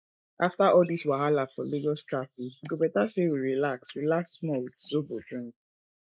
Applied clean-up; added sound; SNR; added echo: neural mask model Resemble Enhance denoiser.